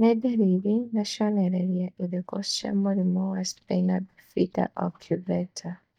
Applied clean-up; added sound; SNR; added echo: neural mask model DeepFilterNet 3.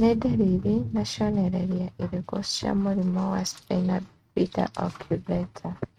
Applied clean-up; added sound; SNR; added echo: neural mask model RNNoise.